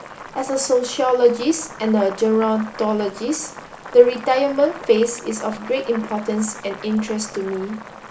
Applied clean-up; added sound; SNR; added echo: none; Boiling; 17 dB; none.